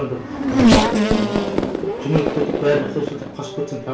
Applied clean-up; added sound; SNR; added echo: none; Race car, auto racing / Accelerating, revving, vroom; -5 dB; reverberation time 0.2 s.